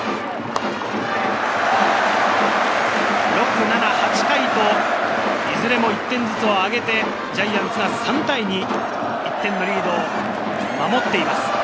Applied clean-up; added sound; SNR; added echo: none; Bird + Fill (with liquid); 19 dB; none.